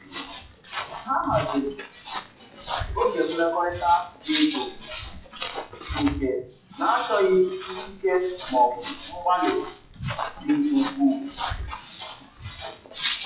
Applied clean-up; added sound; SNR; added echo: classical method WPE with log-MMSE.